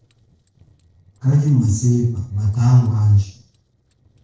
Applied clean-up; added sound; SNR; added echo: neural separator model SepFormer DNS4.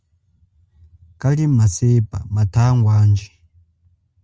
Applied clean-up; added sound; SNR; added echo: none; none; none; none.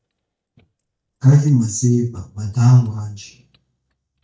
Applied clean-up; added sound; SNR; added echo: neural mask model DeepFilterNet 3.